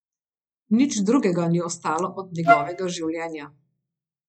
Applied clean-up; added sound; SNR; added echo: classical method log-MMSE.